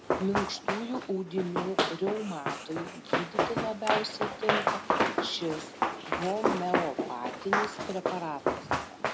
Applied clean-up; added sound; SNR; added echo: none; Run; -3 dB; none.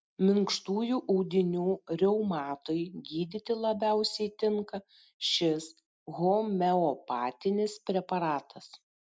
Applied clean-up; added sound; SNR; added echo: none; none; none; none.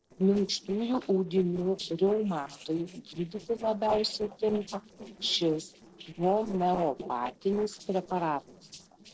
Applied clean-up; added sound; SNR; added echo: neural separator model SepFormer DNS4.